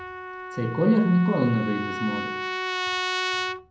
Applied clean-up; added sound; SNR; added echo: none; Trumpet; 5 dB; reverberation time 0.5 s.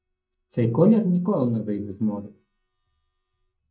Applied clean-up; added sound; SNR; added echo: neural mask model DeepFilterNet 3.